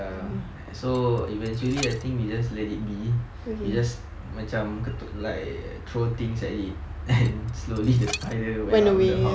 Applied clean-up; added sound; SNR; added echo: none; Dishes, pots, and pans; 13 dB; none.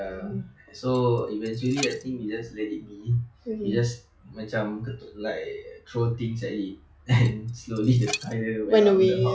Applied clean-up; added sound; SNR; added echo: classical method log-MMSE.